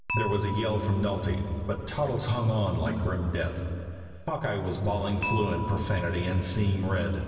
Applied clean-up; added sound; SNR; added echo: none; Dishes, pots, and pans / Chink, clink; 12 dB; reverberation time 2.6 s.